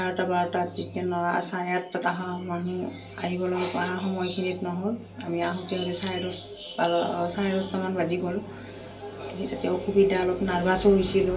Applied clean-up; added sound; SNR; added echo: none; none; none; reverberation time 0.3 s.